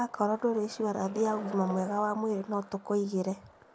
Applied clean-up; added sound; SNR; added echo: none; Skateboard; 17 dB; none.